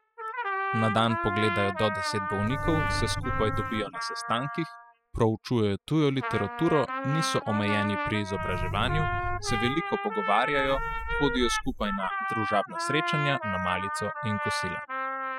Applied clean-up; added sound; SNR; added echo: classical method spectral subtraction.